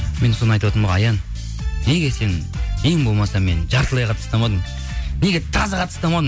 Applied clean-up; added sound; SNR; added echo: none; none; none; none.